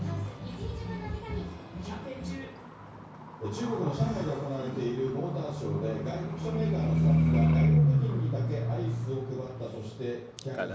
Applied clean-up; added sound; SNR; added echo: none; Livestock, farm animals, working animals; -5 dB; reverberation time 0.6 s.